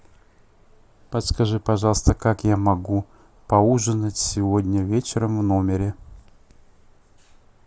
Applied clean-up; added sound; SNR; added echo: none; none; none; none.